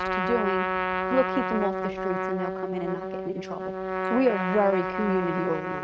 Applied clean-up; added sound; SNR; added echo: neural mask model RNNoise.